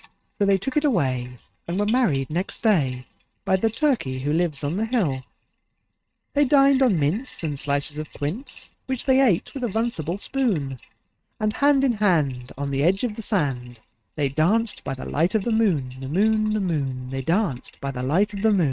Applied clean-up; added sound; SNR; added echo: neural mask model RNNoise.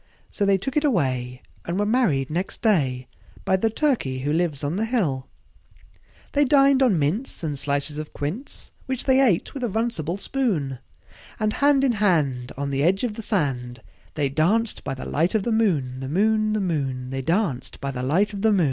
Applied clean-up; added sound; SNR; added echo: none; none; none; none.